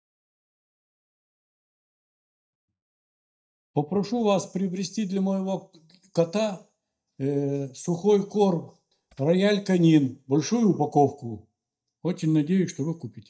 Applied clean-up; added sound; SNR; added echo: neural mask model DeepFilterNet 3.